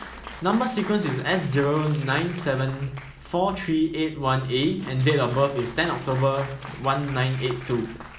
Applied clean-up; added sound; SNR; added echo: none; Applause; 16 dB; none.